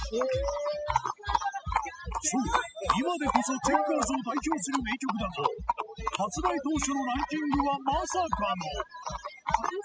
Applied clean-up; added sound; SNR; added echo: classical method spectral subtraction.